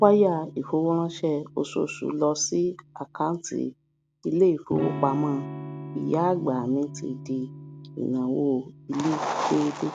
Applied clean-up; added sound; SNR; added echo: none; Electric guitar / Strum; 14 dB; none.